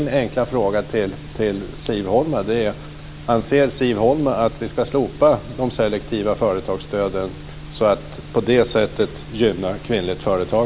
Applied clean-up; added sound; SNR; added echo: none; none; none; none.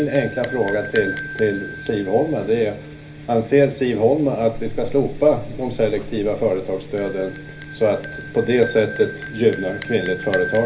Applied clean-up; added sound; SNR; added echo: none; Bell; 12 dB; reverberation time 0.3 s.